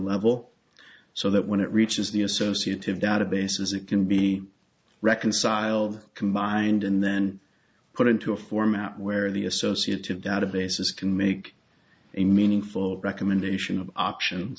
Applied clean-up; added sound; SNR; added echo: none; none; none; none.